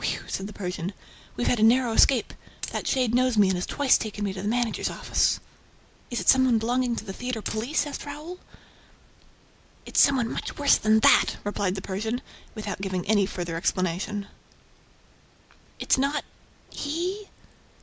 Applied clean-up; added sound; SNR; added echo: none; Coin (dropping); 10 dB; none.